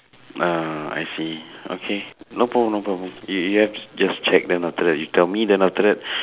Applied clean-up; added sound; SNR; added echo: none; none; none; none.